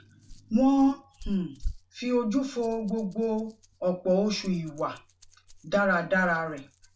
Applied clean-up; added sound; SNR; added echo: none; Rattle; 16 dB; reverberation time 0.2 s.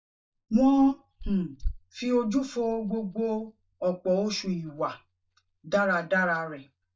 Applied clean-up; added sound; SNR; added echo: neural mask model DeepFilterNet 3.